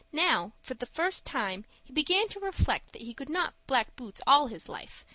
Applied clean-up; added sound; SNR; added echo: none; none; none; none.